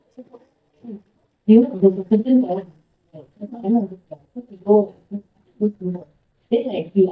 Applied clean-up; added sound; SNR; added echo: neural mask model DeepFilterNet 3.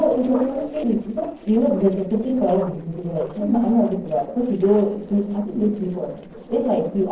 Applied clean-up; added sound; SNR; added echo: neural separator model SepFormer DNS4.